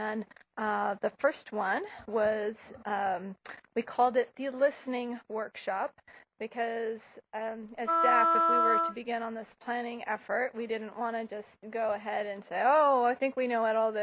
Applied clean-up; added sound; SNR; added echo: none; Wind instrument, woodwind instrument; -3 dB; none.